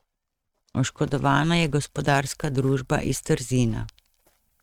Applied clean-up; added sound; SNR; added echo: neural mask model RNNoise.